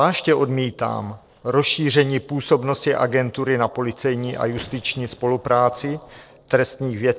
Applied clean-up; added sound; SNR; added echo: neural separator model SepFormer DNS4.